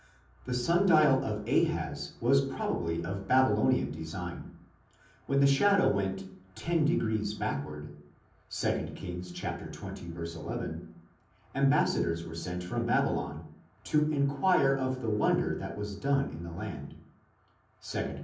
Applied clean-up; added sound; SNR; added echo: none; none; none; reverberation time 0.6 s.